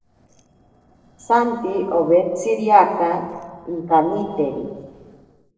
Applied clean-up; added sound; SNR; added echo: neural separator model SepFormer DNS4.